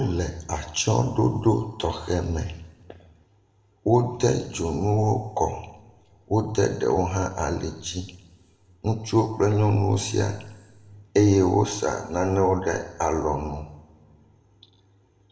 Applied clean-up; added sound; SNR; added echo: none; none; none; reverberation time 0.9 s.